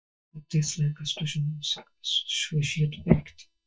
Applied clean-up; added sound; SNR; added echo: neural mask model DeepFilterNet 3.